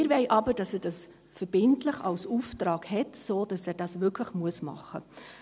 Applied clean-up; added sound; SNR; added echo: none; none; none; none.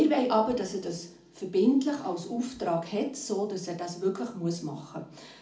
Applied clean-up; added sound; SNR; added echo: none; none; none; reverberation time 0.4 s.